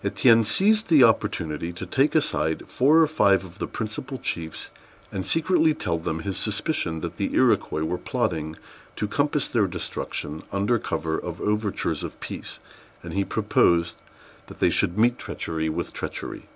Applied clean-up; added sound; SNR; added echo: none; none; none; none.